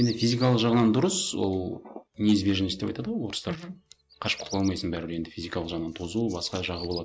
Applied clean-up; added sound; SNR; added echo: neural mask model RNNoise.